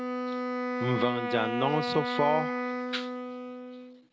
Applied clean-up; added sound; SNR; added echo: none; Wind instrument, woodwind instrument; 1 dB; none.